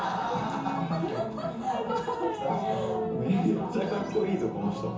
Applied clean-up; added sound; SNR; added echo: none; Cowbell; 18 dB; reverberation time 0.7 s.